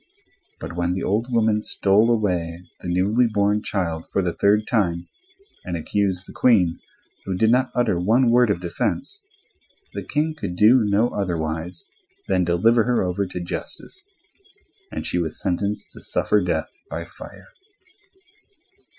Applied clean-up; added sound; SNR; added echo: classical method Wiener filter.